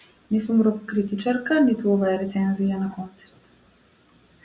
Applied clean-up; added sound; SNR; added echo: none; none; none; none.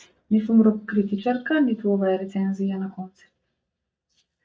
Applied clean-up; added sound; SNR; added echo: neural mask model DeepFilterNet 3.